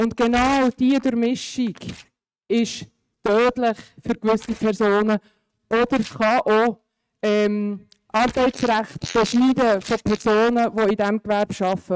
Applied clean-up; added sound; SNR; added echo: neural mask model RNNoise.